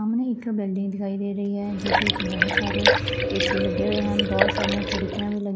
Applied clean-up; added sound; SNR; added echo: none; Liquid; -3 dB; none.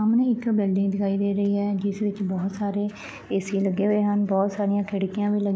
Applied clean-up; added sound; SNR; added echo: none; none; none; none.